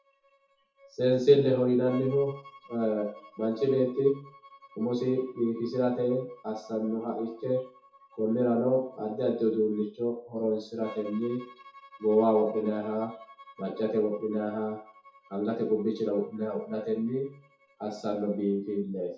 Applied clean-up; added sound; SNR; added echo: classical method WPE with log-MMSE.